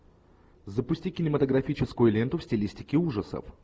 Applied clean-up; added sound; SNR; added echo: none; none; none; none.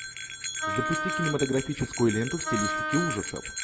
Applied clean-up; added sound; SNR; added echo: none; Wind instrument, woodwind instrument + Bell; 2 dB; none.